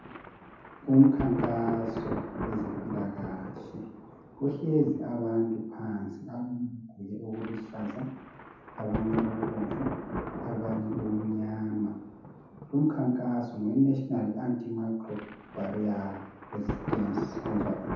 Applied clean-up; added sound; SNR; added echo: none; Thunder; 8 dB; reverberation time 0.9 s.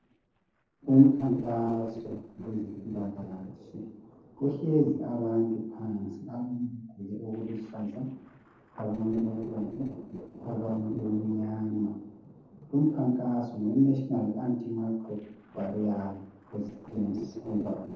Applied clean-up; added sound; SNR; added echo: neural separator model SepFormer DNS4.